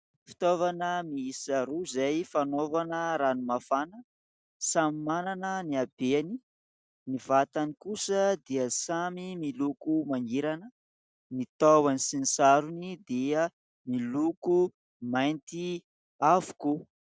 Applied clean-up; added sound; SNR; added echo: none; none; none; none.